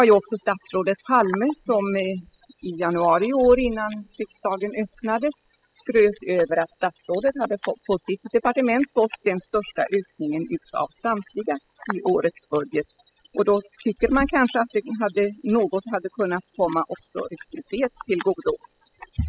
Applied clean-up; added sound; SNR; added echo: classical method spectral subtraction.